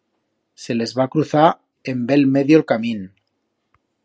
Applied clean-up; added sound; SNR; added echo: none; none; none; none.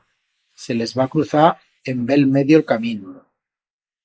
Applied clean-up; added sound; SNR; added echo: neural mask model Resemble Enhance denoiser.